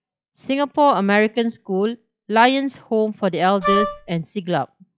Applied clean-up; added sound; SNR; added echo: classical method log-MMSE.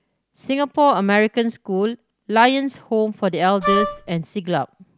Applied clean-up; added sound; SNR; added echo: none; Wind instrument, woodwind instrument; 2 dB; none.